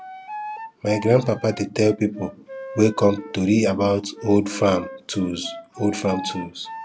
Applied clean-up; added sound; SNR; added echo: none; Wind instrument, woodwind instrument; 15 dB; none.